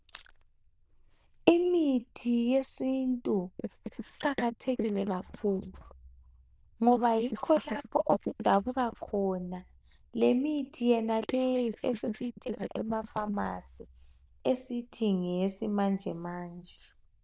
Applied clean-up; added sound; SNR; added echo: neural diffusion model UNIVERSE++.